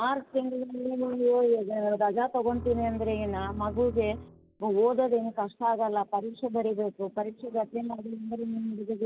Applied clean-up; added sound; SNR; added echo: none; Bowed string instrument; 12 dB; none.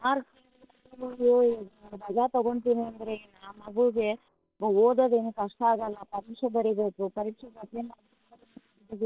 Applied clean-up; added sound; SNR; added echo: neural separator model SepFormer WHAM!.